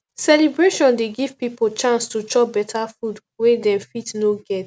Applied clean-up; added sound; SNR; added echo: none; none; none; none.